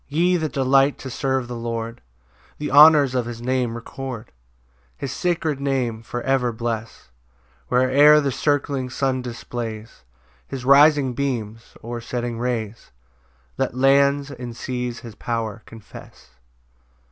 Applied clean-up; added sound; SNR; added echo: none; none; none; none.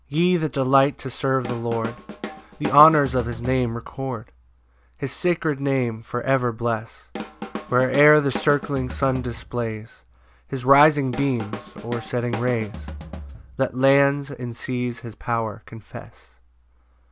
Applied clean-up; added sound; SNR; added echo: none; Drum kit; 12 dB; none.